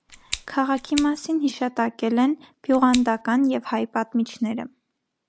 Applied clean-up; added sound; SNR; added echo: none; Scissors; 12 dB; none.